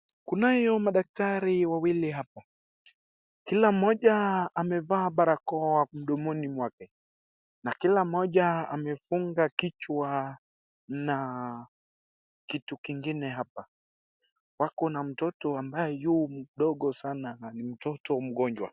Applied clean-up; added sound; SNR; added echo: none; none; none; none.